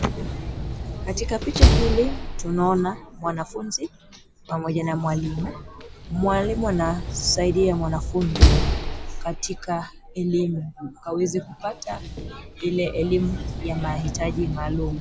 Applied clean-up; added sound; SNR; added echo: none; Slam; 0 dB; none.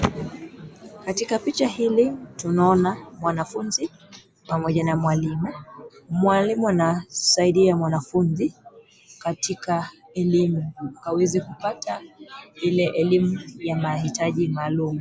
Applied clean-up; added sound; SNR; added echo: none; none; none; none.